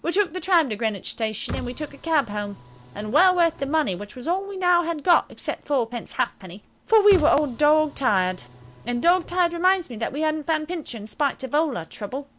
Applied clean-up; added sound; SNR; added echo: none; Car; 16 dB; none.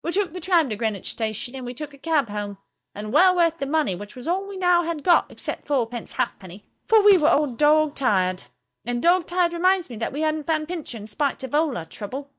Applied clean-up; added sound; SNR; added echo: neural mask model DeepFilterNet 3.